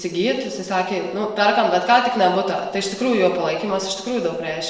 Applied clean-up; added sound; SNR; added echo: none; none; none; reverberation time 1.0 s.